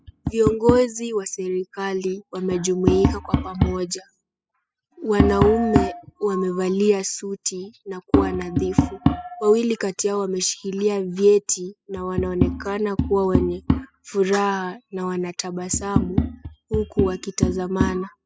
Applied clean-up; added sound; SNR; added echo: classical method spectral subtraction.